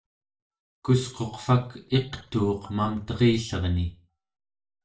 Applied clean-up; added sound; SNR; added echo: neural mask model DeepFilterNet 3.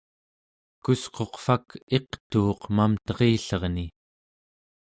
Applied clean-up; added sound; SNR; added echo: none; none; none; none.